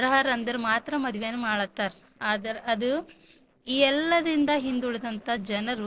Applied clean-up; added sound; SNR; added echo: neural separator model SepFormer DNS4.